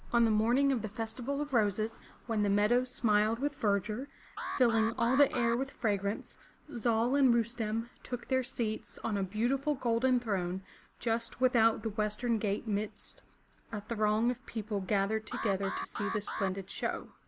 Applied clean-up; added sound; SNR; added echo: none; Alarm; 8 dB; none.